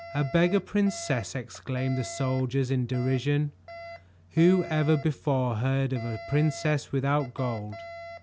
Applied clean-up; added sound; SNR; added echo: none; Alarm; 16 dB; none.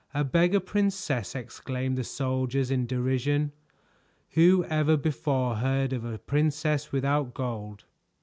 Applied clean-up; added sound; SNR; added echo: none; none; none; none.